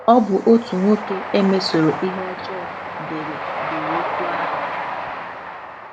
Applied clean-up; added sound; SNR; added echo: none; Train; 6 dB; none.